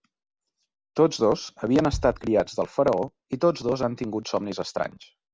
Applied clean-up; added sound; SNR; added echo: none; Bass drum; 14 dB; none.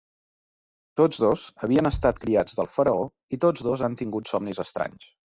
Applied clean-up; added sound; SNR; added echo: neural mask model DeepFilterNet 3.